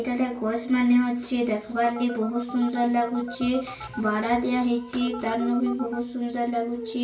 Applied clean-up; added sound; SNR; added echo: none; Telephone; 15 dB; reverberation time 0.3 s.